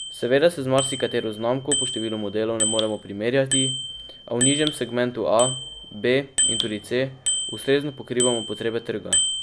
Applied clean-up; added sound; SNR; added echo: none; Bicycle bell; 4 dB; none.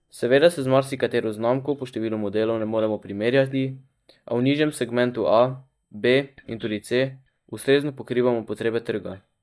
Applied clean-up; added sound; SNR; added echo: neural mask model DeepFilterNet 3.